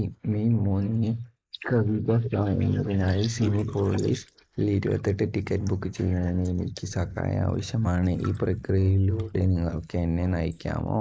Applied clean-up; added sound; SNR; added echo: neural mask model Resemble Enhance denoiser.